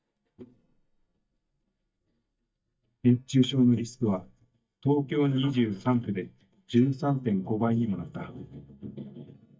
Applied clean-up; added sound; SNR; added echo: neural mask model DeepFilterNet 3.